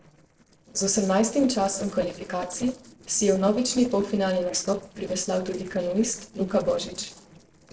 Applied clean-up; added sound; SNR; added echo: neural separator model SepFormer DNS4.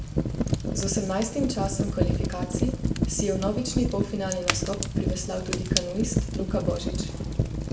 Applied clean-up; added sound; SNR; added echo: none; Fire; -3 dB; reverberation time 0.6 s.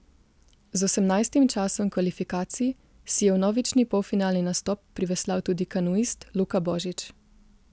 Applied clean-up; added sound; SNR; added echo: none; none; none; none.